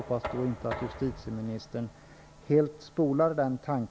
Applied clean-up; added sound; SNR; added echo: none; Knock; 14 dB; none.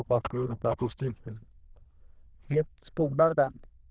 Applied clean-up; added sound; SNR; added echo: neural diffusion model UNIVERSE++.